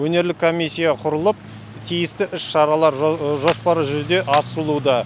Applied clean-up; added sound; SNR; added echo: none; Clapping; 14 dB; none.